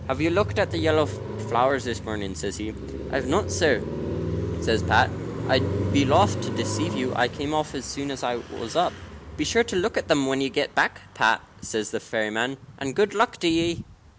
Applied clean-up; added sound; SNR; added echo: none; Car passing by; 6 dB; none.